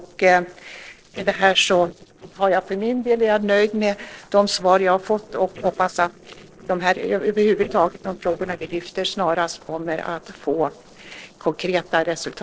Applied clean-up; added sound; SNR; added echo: neural separator model SepFormer DNS4.